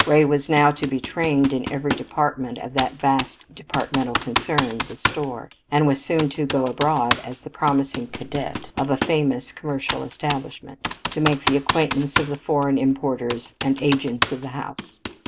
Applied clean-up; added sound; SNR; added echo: none; Computer keyboard; 6 dB; none.